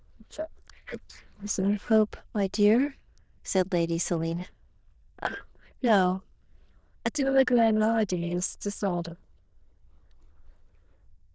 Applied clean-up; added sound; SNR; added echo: neural diffusion model UNIVERSE++.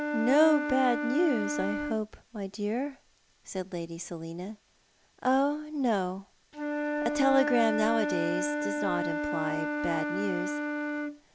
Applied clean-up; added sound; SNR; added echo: none; Wind instrument, woodwind instrument; 3 dB; none.